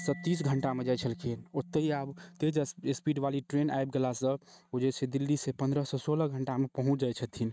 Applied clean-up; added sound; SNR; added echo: neural mask model RNNoise.